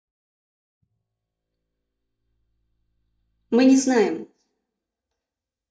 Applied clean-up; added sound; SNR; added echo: neural mask model DeepFilterNet 3.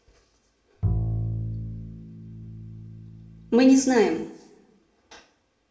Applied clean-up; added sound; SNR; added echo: none; Bowed string instrument; 5 dB; reverberation time 0.8 s.